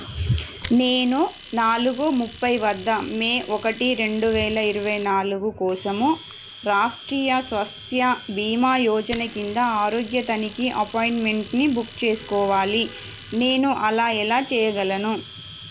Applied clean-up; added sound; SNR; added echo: none; Domestic sounds, home sounds; 19 dB; none.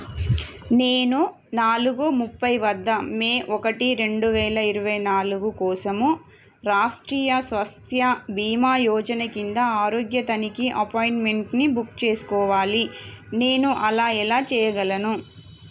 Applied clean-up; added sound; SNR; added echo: none; none; none; none.